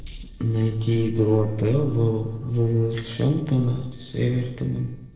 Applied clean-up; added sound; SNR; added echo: neural separator model SepFormer DNS4.